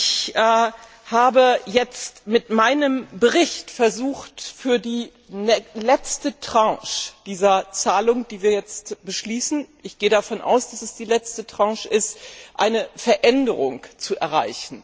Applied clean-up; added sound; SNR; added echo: none; none; none; none.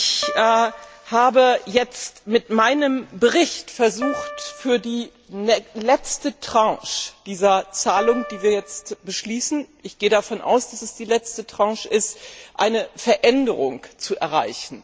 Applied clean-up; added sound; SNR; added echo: none; Piano; 12 dB; none.